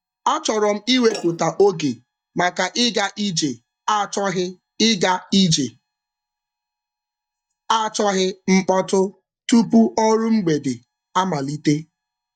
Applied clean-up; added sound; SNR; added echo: neural mask model DeepFilterNet 3.